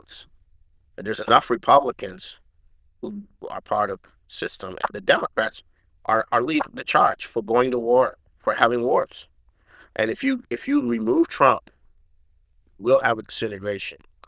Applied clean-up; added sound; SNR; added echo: neural diffusion model UNIVERSE++.